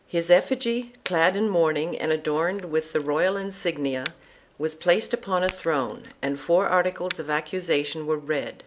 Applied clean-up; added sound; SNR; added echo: none; Camera + Tap / Glass; 18 dB; none.